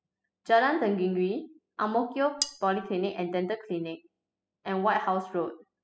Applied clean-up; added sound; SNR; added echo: classical method spectral subtraction.